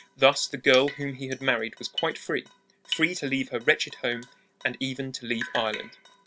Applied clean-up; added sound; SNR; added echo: none; Drip; 14 dB; none.